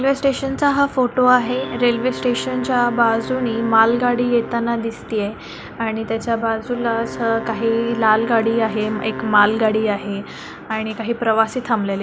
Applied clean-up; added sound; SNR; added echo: none; Wind instrument, woodwind instrument; 13 dB; none.